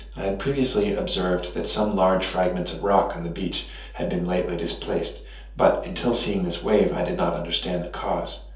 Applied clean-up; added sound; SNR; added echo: none; none; none; reverberation time 0.5 s.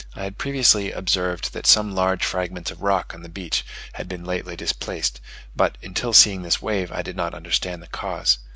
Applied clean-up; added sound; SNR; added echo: none; none; none; none.